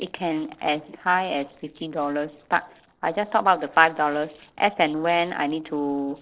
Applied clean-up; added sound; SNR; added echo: neural separator model SepFormer DNS4.